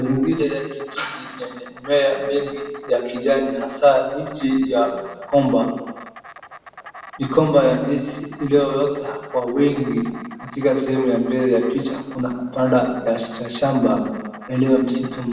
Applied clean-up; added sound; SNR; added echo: none; Insect; 19 dB; reverberation time 1.0 s.